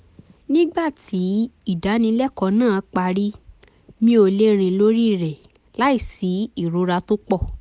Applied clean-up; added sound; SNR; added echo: none; none; none; none.